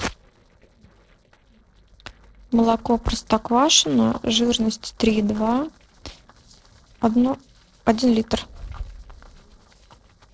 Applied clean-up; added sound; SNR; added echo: neural separator model SepFormer DNS4.